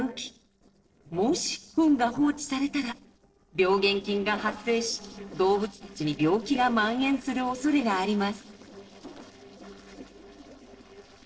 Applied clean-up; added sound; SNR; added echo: neural separator model SepFormer DNS4.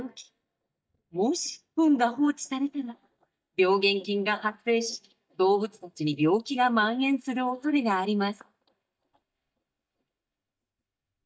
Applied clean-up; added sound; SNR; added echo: neural mask model DeepFilterNet 3.